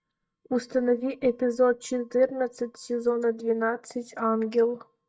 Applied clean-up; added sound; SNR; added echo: neural mask model DeepFilterNet 3.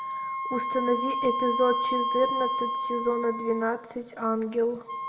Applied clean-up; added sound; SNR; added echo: none; Wind instrument, woodwind instrument; 2 dB; reverberation time 1.1 s.